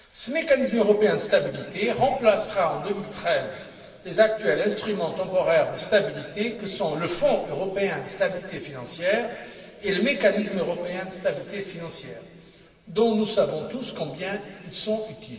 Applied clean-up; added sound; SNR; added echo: none; none; none; reverberation time 2.6 s.